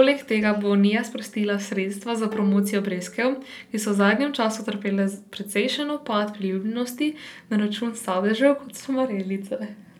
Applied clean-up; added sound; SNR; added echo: none; Plucked string instrument; 17 dB; none.